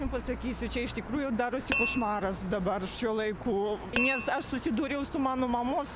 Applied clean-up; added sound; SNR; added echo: none; Glass; 1 dB; none.